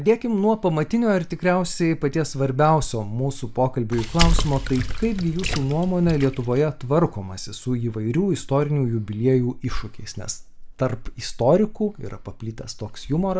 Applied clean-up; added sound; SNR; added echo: none; Water / Splash, splatter; 2 dB; none.